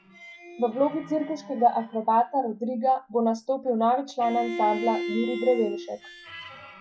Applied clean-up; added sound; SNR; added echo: classical method log-MMSE.